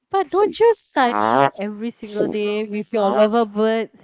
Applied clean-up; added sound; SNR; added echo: neural mask model Resemble Enhance denoiser.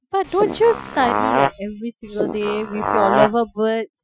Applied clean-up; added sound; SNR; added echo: classical method Wiener filter.